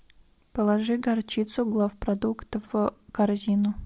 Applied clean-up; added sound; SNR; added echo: none; none; none; none.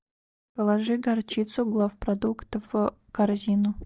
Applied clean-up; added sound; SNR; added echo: neural mask model DeepFilterNet 3.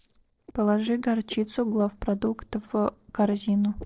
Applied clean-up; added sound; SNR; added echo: neural separator model SepFormer DNS4.